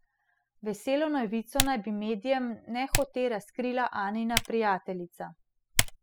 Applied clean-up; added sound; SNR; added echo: classical method spectral subtraction.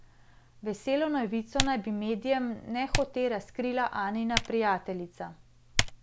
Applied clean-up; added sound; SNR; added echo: none; Typing; 5 dB; none.